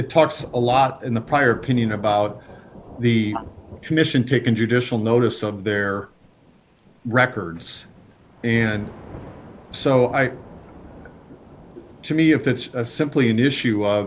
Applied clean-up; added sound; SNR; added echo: none; Thunder / Rain; 20 dB; none.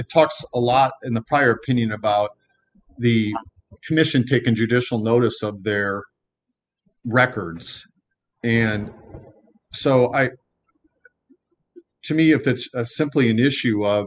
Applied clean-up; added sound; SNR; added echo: classical method spectral subtraction.